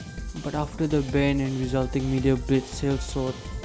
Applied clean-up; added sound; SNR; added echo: none; Drum kit; 9 dB; none.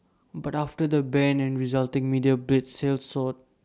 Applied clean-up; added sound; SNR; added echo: none; none; none; none.